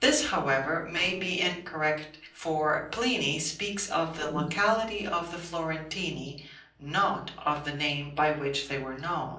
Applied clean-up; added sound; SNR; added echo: neural separator model SepFormer DNS4.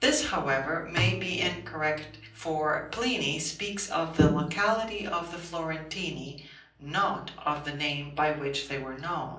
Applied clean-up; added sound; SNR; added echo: none; Bowed string instrument; 9 dB; reverberation time 0.6 s.